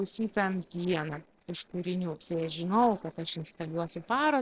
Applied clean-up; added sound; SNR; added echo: neural separator model SepFormer DNS4.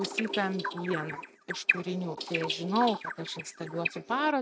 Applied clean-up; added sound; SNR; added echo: neural mask model RNNoise.